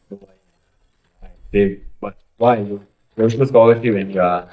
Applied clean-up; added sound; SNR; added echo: neural mask model DeepFilterNet 3.